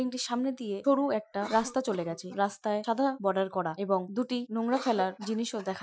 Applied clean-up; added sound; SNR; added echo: classical method Wiener filter.